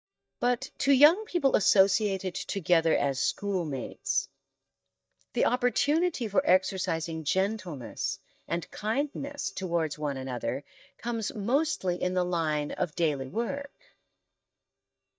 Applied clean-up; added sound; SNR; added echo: neural mask model DeepFilterNet 3.